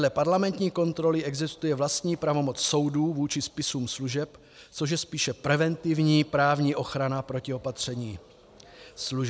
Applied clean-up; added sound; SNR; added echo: none; none; none; none.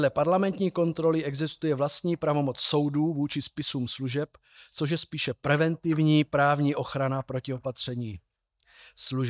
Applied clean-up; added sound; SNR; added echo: neural mask model DeepFilterNet 3.